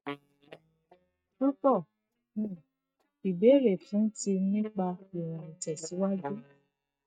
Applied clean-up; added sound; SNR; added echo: neural mask model DeepFilterNet 3.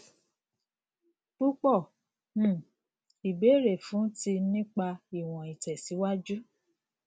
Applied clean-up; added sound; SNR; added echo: none; none; none; none.